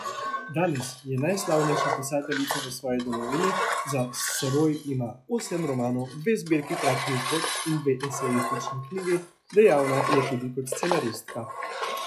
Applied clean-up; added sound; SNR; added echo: classical method log-MMSE.